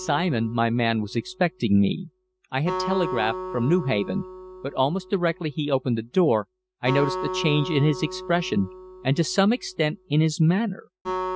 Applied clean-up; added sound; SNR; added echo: none; Acoustic guitar; 11 dB; none.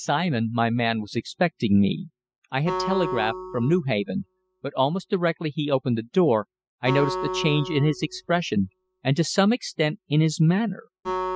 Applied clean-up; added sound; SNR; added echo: classical method spectral subtraction.